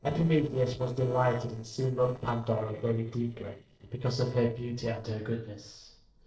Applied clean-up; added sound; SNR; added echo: neural separator model SepFormer DNS4.